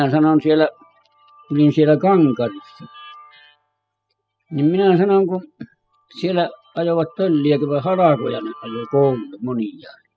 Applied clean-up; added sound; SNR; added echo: classical method spectral subtraction.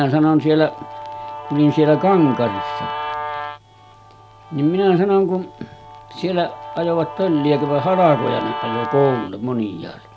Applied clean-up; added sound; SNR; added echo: none; Guitar; 11 dB; none.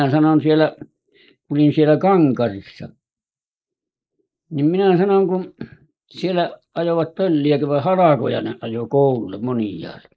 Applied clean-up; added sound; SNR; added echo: neural mask model Resemble Enhance denoiser.